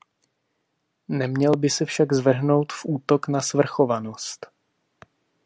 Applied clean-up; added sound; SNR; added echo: none; none; none; none.